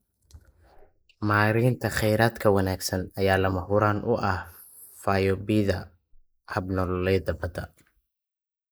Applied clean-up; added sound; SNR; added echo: neural mask model Resemble Enhance denoiser.